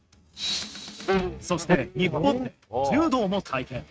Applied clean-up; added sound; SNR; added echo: neural mask model RNNoise.